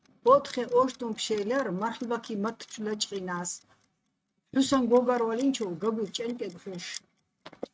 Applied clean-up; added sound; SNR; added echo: neural mask model RNNoise.